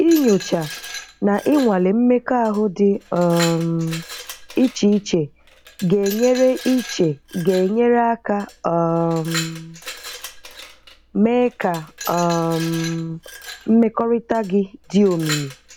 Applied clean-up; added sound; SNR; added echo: none; Glass; 16 dB; none.